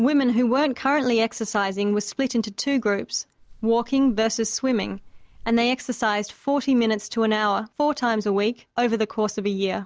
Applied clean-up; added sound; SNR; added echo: none; Wind; 20 dB; none.